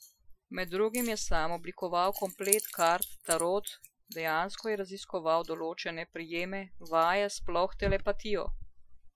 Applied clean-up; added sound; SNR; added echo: classical method Wiener filter.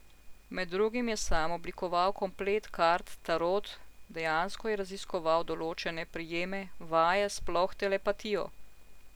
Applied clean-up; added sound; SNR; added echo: none; none; none; none.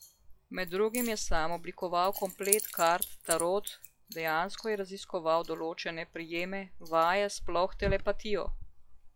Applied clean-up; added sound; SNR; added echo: classical method log-MMSE.